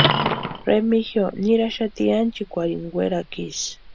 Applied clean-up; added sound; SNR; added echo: none; Coin (dropping); 5 dB; none.